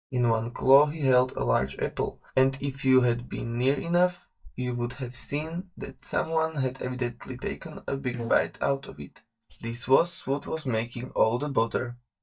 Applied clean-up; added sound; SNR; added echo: neural mask model DeepFilterNet 3.